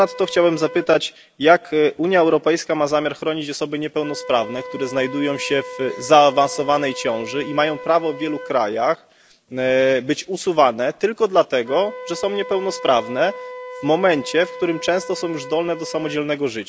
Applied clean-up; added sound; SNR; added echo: none; Wind instrument, woodwind instrument; 16 dB; none.